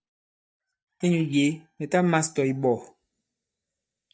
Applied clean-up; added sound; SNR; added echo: neural mask model DeepFilterNet 3.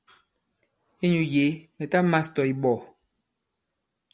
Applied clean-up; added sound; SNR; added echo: none; none; none; none.